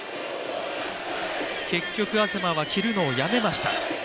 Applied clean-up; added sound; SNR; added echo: none; Screech; 7 dB; none.